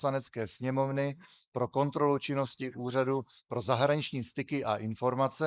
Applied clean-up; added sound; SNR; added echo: neural mask model Resemble Enhance denoiser.